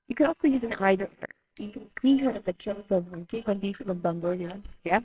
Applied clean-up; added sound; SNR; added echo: neural separator model SepFormer WHAMR!.